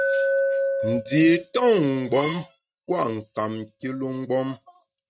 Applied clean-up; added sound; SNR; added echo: neural mask model RNNoise.